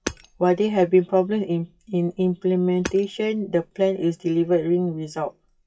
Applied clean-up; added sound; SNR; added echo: classical method WPE with log-MMSE.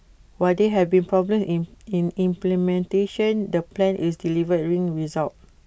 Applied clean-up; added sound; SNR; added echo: none; none; none; none.